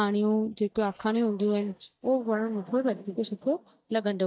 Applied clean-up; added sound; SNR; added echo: neural mask model DeepFilterNet 3.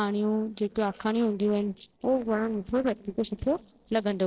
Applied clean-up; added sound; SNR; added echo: neural separator model SepFormer DNS4.